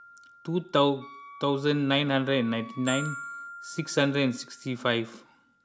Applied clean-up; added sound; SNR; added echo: none; Glockenspiel + Wind instrument, woodwind instrument; 15 dB; none.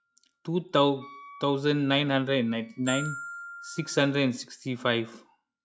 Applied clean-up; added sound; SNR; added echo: classical method log-MMSE.